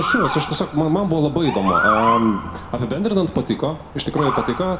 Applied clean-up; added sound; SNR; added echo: none; Motor vehicle (road) / Siren; 4 dB; reverberation time 0.5 s.